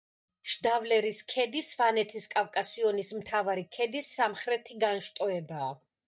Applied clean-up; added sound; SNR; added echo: neural mask model DeepFilterNet 3.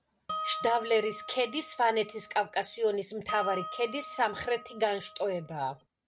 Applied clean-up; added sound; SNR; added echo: none; Harp; 10 dB; none.